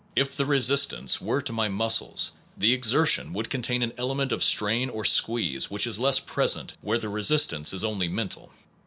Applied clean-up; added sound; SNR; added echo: none; none; none; none.